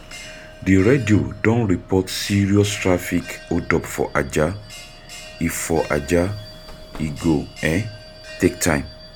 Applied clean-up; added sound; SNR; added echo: none; Bell + Bus / Alarm; 17 dB; none.